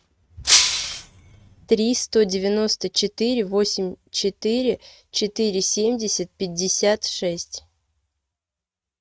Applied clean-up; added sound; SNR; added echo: neural mask model RNNoise.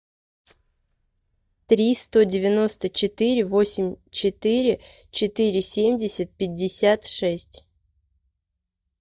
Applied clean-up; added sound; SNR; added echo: neural mask model DeepFilterNet 3.